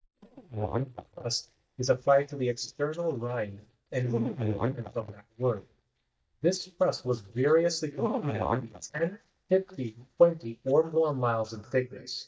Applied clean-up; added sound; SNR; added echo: neural mask model DeepFilterNet 3.